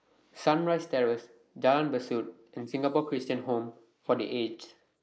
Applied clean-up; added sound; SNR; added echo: neural mask model Resemble Enhance denoiser.